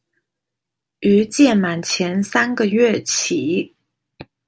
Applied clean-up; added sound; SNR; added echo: none; none; none; none.